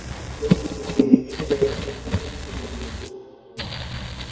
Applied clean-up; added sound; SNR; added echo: neural mask model DeepFilterNet 3.